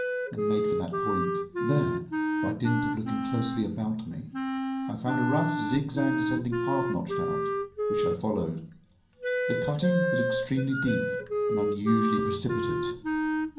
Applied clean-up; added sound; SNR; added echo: none; Wind instrument, woodwind instrument; -1 dB; reverberation time 0.6 s.